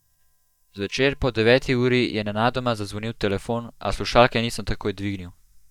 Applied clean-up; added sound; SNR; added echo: neural mask model DeepFilterNet 3.